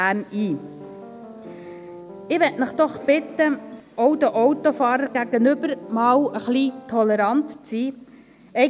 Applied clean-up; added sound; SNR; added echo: none; Piano; 17 dB; none.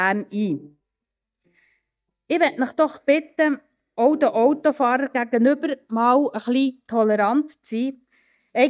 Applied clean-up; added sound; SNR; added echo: neural mask model DeepFilterNet 3.